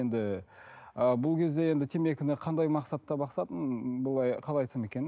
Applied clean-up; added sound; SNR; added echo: none; none; none; none.